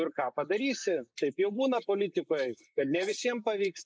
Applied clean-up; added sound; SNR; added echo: neural mask model Resemble Enhance denoiser.